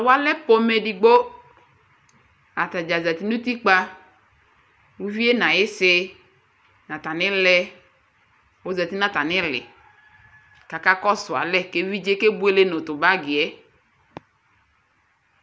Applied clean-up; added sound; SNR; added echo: none; none; none; none.